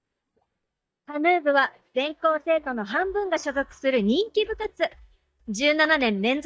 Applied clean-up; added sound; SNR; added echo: neural mask model DeepFilterNet 3.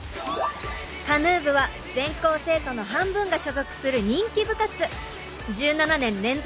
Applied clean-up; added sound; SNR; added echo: none; Wild animals; 18 dB; none.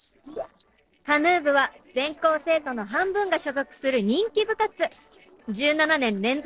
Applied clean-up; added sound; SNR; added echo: neural separator model SepFormer DNS4.